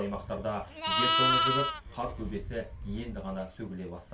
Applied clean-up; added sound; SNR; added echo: none; Livestock, farm animals, working animals; -5 dB; reverberation time 0.2 s.